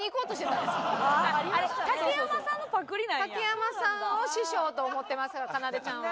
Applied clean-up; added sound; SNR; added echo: none; none; none; none.